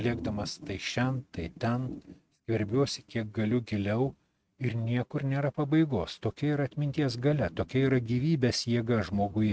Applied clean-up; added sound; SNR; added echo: neural mask model RNNoise.